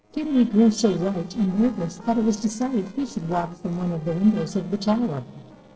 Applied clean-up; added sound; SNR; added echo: neural separator model SepFormer DNS4.